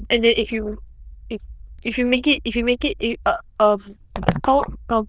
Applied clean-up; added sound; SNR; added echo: neural diffusion model UNIVERSE++.